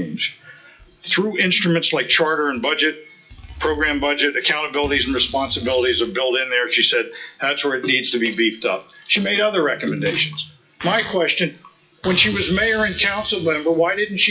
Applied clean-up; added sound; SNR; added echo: classical method WPE with log-MMSE.